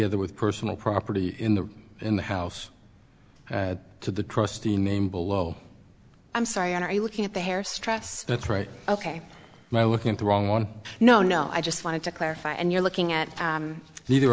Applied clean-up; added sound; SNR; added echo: none; none; none; none.